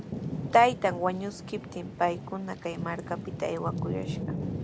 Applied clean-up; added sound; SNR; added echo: none; Thunder / Rain; 6 dB; none.